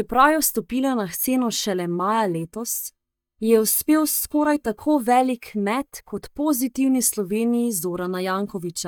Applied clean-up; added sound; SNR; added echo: neural mask model DeepFilterNet 3.